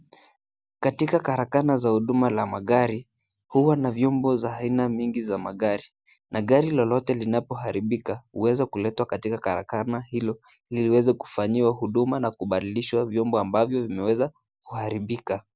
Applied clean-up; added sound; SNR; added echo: none; none; none; none.